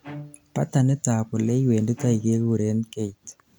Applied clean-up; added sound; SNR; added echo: none; Bowed string instrument; 20 dB; none.